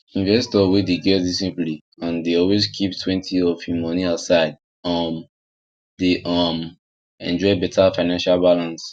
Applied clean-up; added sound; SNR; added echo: none; none; none; none.